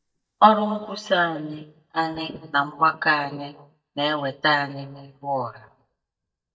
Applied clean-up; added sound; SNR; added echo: neural mask model DeepFilterNet 3.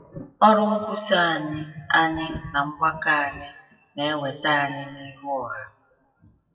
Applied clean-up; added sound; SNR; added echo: classical method WPE with log-MMSE.